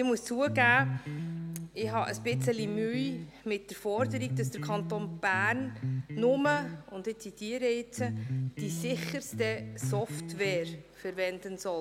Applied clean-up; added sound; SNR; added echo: none; Electric guitar; 4 dB; none.